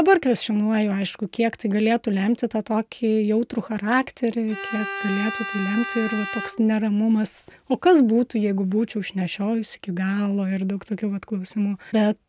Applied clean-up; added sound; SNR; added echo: none; Bowed string instrument; 10 dB; none.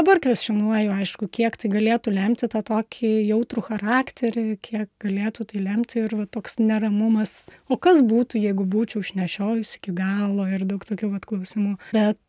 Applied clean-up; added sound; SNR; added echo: none; none; none; none.